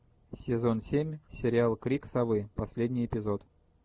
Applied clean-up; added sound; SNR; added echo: none; none; none; none.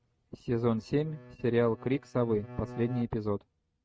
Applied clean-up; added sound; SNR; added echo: neural mask model RNNoise.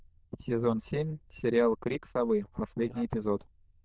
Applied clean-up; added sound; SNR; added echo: neural diffusion model UNIVERSE++.